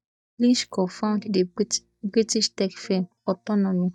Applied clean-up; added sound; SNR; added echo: neural mask model DeepFilterNet 3.